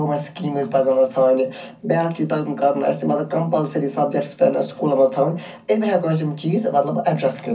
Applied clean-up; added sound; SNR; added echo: none; none; none; reverberation time 0.4 s.